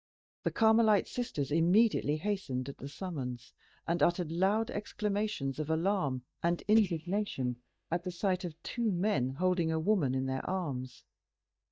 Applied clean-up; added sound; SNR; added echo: neural mask model DeepFilterNet 3.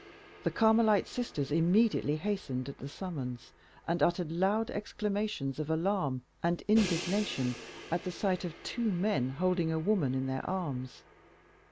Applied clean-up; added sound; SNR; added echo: none; Crash cymbal; 17 dB; none.